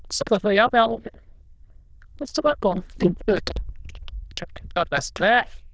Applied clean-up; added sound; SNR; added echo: neural diffusion model UNIVERSE++.